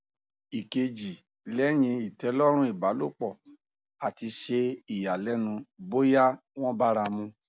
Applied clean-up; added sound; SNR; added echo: none; none; none; none.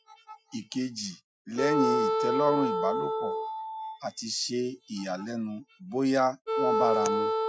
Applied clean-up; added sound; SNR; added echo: classical method Wiener filter.